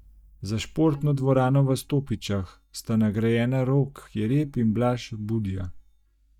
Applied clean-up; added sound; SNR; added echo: neural mask model DeepFilterNet 3.